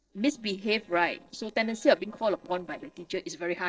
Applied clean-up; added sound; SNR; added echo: neural separator model SepFormer DNS4.